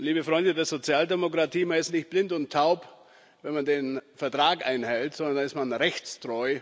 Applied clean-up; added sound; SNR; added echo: none; none; none; none.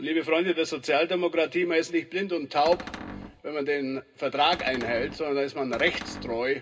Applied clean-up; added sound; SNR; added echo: none; Cupboard open or close; 12 dB; reverberation time 0.2 s.